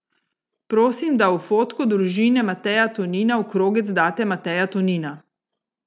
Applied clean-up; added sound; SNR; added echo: none; none; none; none.